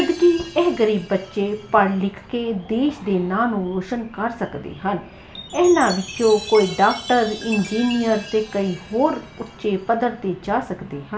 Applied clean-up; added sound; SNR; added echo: none; Chime; 17 dB; none.